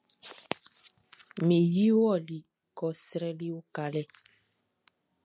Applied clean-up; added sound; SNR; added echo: none; none; none; none.